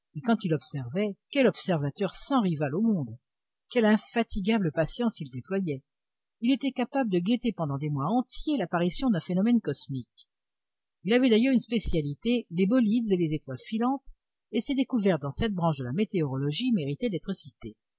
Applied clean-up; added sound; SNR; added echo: none; none; none; none.